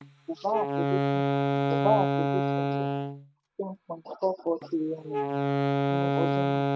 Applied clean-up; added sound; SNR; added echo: none; Wind instrument, woodwind instrument; -5 dB; none.